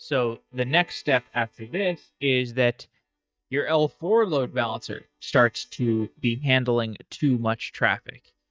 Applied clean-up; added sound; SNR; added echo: neural mask model DeepFilterNet 3.